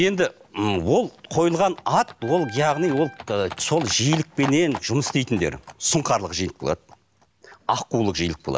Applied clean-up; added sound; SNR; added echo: none; Livestock, farm animals, working animals + Wind instrument, woodwind instrument; 17 dB; none.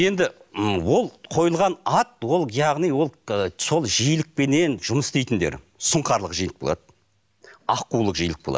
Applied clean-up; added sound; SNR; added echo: none; none; none; none.